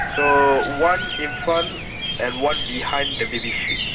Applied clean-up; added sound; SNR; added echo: none; Bird vocalization, bird call, bird song; 3 dB; reverberation time 0.2 s.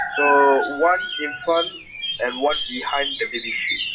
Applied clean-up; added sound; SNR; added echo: classical method WPE with log-MMSE.